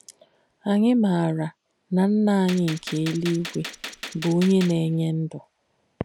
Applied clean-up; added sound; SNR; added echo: none; Gunshot, gunfire; 14 dB; none.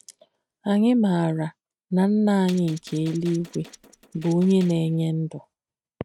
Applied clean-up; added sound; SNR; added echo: neural mask model RNNoise.